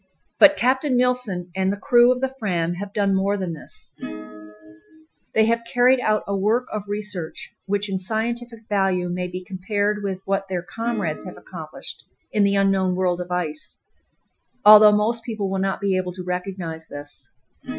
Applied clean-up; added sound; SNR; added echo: classical method Wiener filter.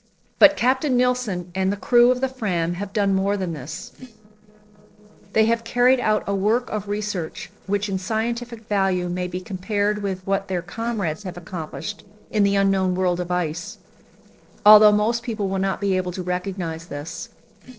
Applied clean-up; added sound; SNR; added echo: neural separator model SepFormer DNS4.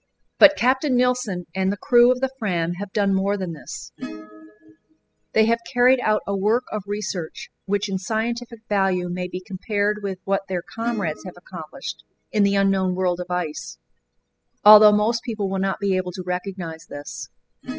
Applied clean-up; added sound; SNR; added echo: classical method spectral subtraction.